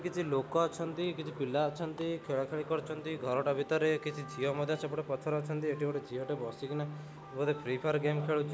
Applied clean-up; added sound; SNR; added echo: none; none; none; none.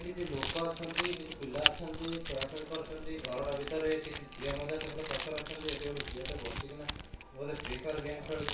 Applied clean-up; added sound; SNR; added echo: none; Keys jangling; -4 dB; reverberation time 0.3 s.